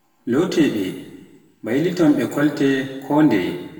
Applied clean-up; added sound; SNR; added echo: none; none; none; reverberation time 1.1 s.